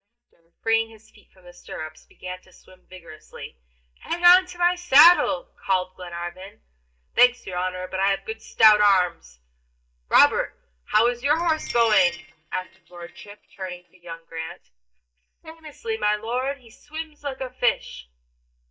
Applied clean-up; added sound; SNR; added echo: neural mask model DeepFilterNet 3.